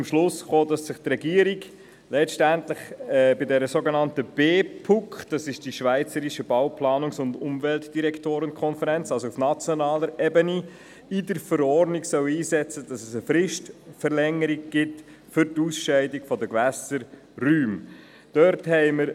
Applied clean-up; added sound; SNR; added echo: none; none; none; none.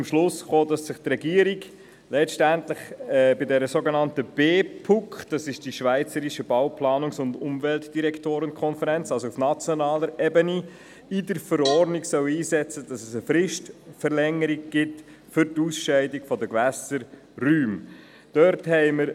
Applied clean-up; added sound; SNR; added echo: none; Cowbell; 14 dB; none.